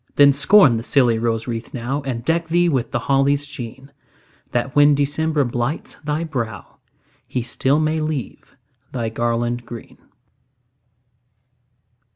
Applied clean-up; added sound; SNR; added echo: none; none; none; none.